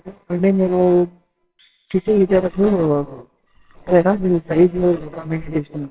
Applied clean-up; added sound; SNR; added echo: neural separator model SepFormer WHAMR!.